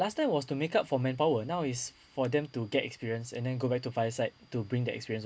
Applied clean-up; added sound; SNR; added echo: none; none; none; none.